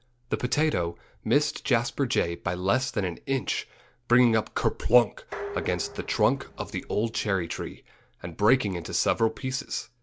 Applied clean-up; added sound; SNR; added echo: none; Dishes, pots, and pans; 14 dB; none.